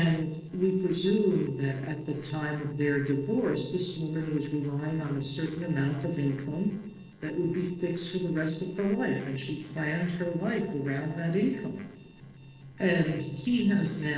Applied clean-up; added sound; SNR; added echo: neural separator model SepFormer DNS4.